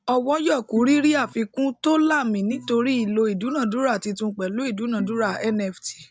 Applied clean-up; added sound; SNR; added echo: none; Organ; 17 dB; none.